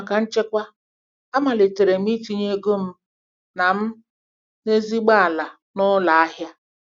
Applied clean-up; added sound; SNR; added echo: none; none; none; none.